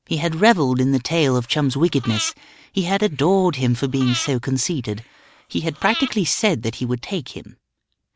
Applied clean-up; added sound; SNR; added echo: none; Breathing; 14 dB; none.